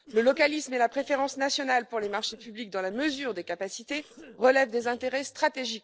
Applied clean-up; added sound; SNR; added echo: neural separator model SepFormer DNS4.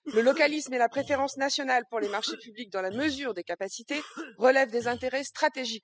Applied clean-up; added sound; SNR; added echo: classical method spectral subtraction.